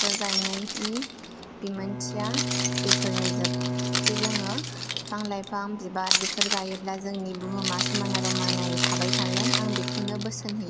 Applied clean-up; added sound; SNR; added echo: none; Keys jangling + Bowed string instrument; -4 dB; none.